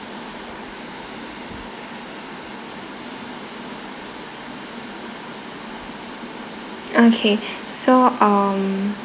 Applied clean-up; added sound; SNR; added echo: none; none; none; none.